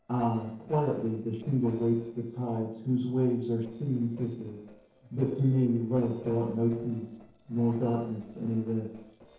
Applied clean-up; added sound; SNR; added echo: neural separator model SepFormer DNS4.